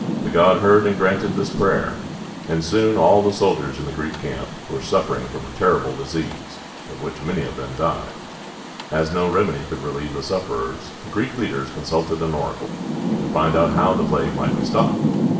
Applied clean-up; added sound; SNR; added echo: none; Rain; 6 dB; reverberation time 0.8 s.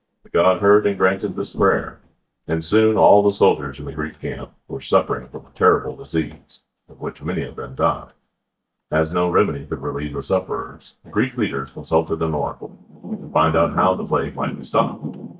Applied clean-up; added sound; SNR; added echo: neural mask model DeepFilterNet 3.